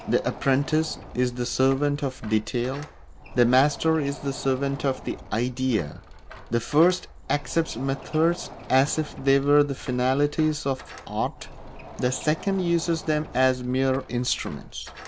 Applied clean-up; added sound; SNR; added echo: none; Door; 16 dB; none.